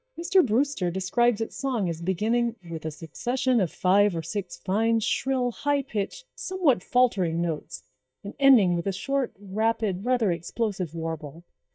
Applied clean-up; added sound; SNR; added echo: neural mask model DeepFilterNet 3.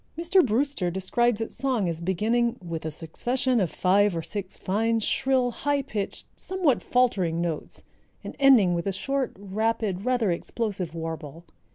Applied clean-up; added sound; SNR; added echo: none; none; none; none.